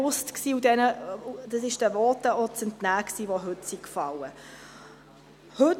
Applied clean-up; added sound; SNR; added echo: none; none; none; none.